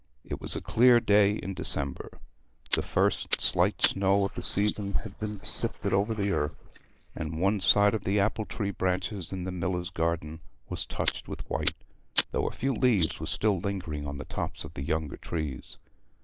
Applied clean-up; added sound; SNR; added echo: neural mask model Resemble Enhance denoiser.